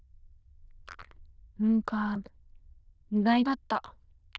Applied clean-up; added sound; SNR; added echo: neural diffusion model UNIVERSE++.